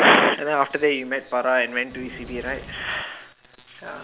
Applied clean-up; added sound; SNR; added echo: none; Engine / Mechanisms; 18 dB; none.